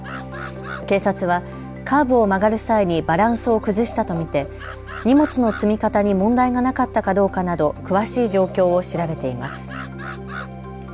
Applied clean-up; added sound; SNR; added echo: none; Animal; 20 dB; none.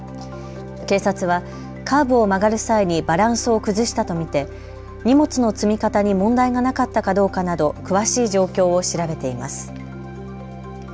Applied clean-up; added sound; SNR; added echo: none; none; none; none.